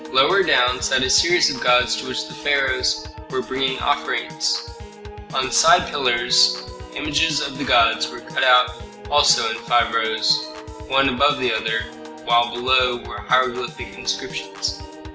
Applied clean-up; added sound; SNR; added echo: none; Piano / Organ; 14 dB; none.